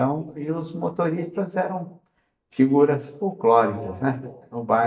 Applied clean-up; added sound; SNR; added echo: neural mask model DeepFilterNet 3.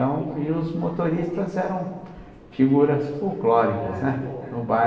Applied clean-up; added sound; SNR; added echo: none; Subway, metro, underground; 17 dB; reverberation time 1.2 s.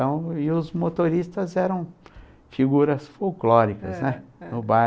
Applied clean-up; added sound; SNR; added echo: none; none; none; none.